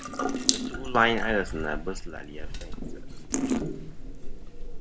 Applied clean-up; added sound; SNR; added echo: none; Drip / Sink (filling or washing) / Water tap, faucet; -1 dB; none.